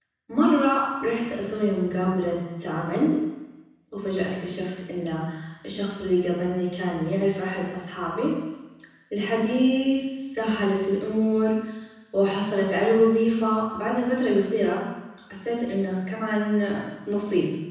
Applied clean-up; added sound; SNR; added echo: none; none; none; reverberation time 1.1 s.